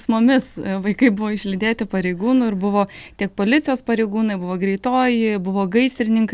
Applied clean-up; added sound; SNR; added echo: none; none; none; none.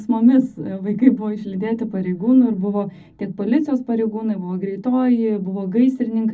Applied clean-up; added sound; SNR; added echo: none; none; none; reverberation time 0.4 s.